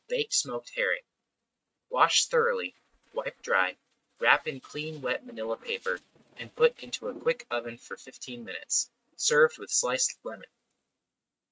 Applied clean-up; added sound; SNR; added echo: neural mask model RNNoise.